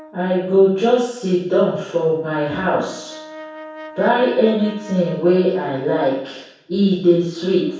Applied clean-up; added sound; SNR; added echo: none; Brass instrument; 20 dB; reverberation time 0.7 s.